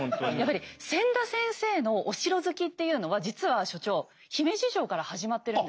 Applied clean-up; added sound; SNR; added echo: none; none; none; none.